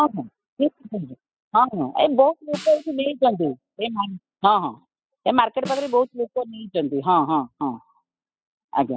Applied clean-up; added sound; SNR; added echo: classical method spectral subtraction.